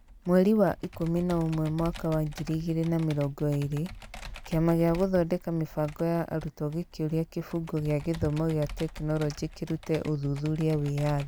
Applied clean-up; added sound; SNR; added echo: none; Computer keyboard; 15 dB; none.